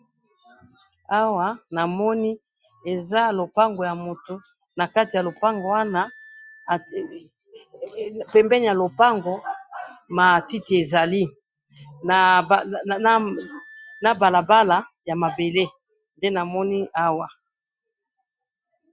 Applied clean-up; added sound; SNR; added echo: classical method Wiener filter.